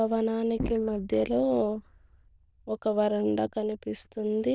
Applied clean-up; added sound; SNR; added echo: neural diffusion model UNIVERSE++.